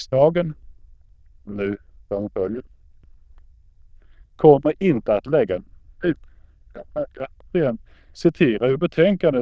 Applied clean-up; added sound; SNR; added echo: neural diffusion model UNIVERSE++.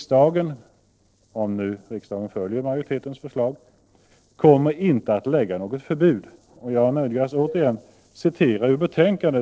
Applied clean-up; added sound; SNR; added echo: neural separator model SepFormer DNS4.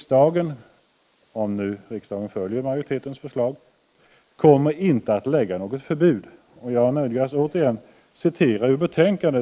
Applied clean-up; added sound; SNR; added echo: neural mask model Resemble Enhance denoiser.